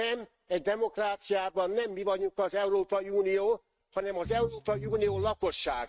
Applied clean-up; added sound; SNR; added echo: neural mask model RNNoise.